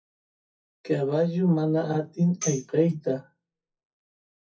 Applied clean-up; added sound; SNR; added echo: classical method WPE with log-MMSE.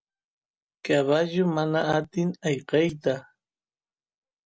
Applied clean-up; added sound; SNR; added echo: none; none; none; none.